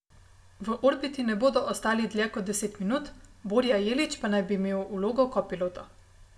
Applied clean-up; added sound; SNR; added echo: none; none; none; reverberation time 0.4 s.